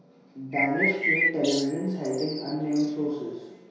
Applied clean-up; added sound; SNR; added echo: none; Bird; 1 dB; reverberation time 1.0 s.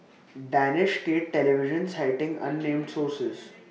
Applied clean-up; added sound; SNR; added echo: none; none; none; none.